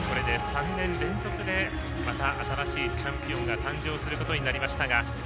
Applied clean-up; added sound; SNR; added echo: none; none; none; none.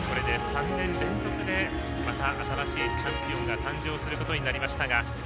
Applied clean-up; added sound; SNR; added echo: none; Harp; 8 dB; none.